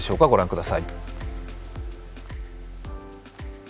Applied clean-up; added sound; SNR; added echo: none; none; none; none.